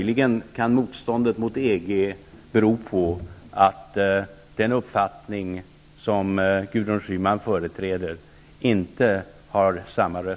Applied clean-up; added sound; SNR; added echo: none; none; none; none.